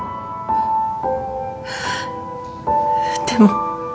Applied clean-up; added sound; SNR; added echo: none; none; none; none.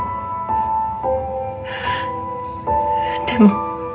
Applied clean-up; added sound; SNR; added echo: none; none; none; reverberation time 0.2 s.